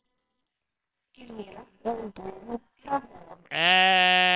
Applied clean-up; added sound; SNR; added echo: neural separator model SepFormer WHAMR!.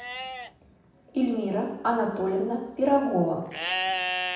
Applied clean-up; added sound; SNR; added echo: none; Livestock, farm animals, working animals; 7 dB; reverberation time 0.8 s.